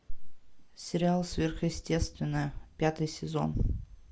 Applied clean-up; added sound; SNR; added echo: none; none; none; none.